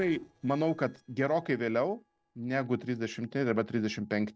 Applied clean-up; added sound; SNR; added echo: neural separator model SepFormer DNS4.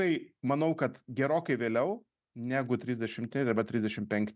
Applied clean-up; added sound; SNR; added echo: none; none; none; none.